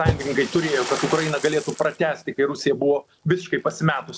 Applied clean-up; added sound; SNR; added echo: none; Splash, splatter; 9 dB; none.